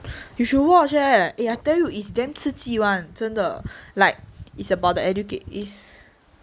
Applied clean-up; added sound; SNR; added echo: none; none; none; none.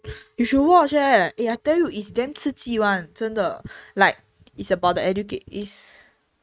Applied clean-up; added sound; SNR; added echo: neural mask model RNNoise.